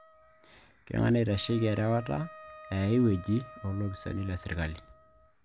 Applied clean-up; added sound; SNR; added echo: none; Wind instrument, woodwind instrument; 19 dB; none.